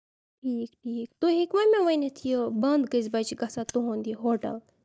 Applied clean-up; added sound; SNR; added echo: neural mask model DeepFilterNet 3.